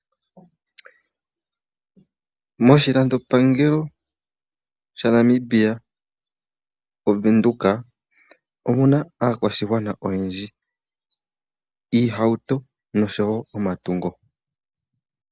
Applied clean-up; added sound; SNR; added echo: none; none; none; none.